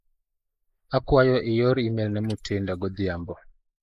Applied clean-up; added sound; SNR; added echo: neural mask model Resemble Enhance denoiser.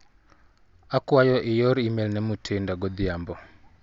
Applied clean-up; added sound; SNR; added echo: none; none; none; none.